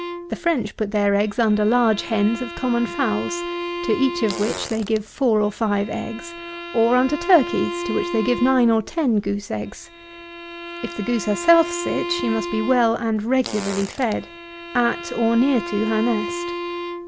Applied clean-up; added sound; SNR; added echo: none; Fart + Bowed string instrument; 9 dB; none.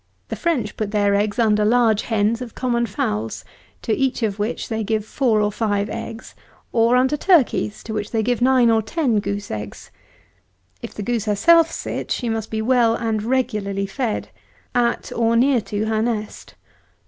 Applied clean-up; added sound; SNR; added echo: none; none; none; none.